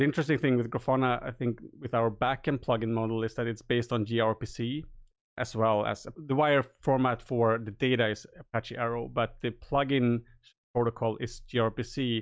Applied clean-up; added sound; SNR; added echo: none; none; none; none.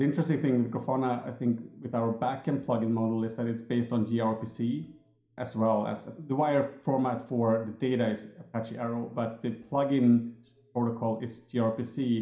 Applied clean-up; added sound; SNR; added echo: none; none; none; reverberation time 0.5 s.